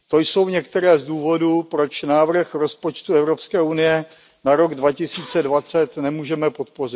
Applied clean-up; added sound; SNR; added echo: none; none; none; none.